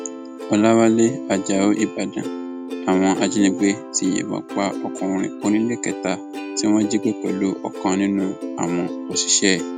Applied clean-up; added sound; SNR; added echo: none; Plucked string instrument; 10 dB; none.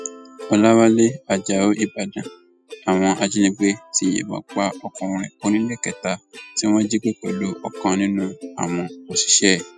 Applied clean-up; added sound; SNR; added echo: classical method spectral subtraction.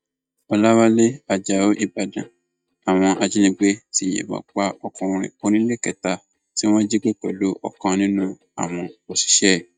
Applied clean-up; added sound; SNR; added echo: neural mask model DeepFilterNet 3.